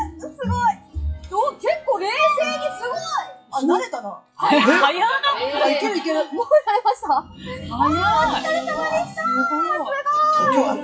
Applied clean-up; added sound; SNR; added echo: classical method WPE with log-MMSE.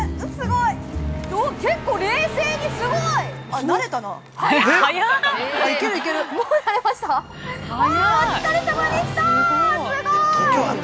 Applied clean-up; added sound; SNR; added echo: none; none; none; none.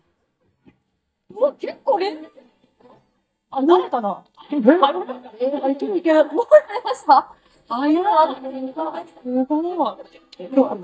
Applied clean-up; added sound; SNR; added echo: neural mask model DeepFilterNet 3.